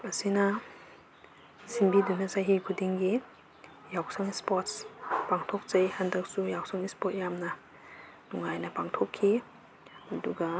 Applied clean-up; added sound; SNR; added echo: none; none; none; none.